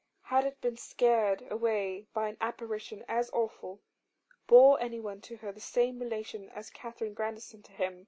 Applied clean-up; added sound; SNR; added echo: none; none; none; none.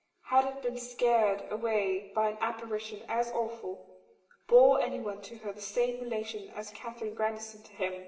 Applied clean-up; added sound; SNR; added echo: none; none; none; reverberation time 1.0 s.